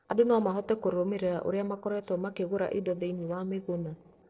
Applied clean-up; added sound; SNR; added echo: neural separator model SepFormer DNS4.